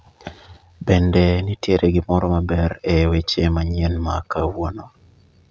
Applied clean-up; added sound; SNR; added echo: none; none; none; none.